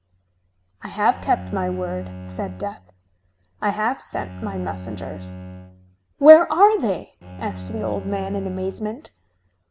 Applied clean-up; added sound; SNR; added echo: none; Bowed string instrument; 13 dB; none.